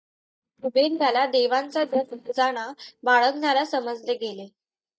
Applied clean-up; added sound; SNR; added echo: neural mask model DeepFilterNet 3.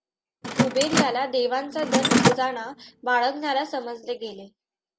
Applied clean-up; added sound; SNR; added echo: none; Mechanisms; -1 dB; none.